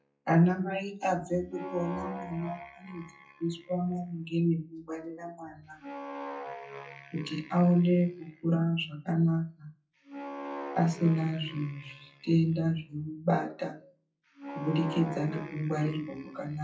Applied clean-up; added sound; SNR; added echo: classical method WPE with log-MMSE.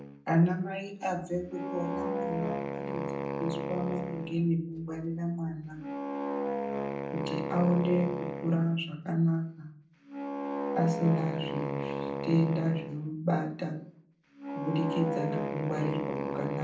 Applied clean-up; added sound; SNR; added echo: none; Wind instrument, woodwind instrument; 4 dB; reverberation time 0.6 s.